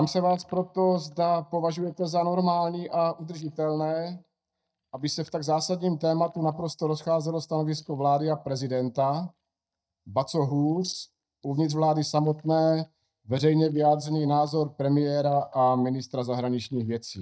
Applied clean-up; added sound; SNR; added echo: neural mask model DeepFilterNet 3.